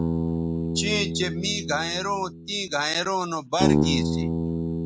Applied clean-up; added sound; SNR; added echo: none; Bass guitar; -2 dB; none.